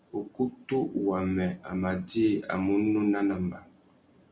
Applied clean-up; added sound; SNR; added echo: none; none; none; none.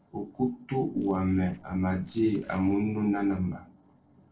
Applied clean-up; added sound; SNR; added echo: neural separator model SepFormer DNS4.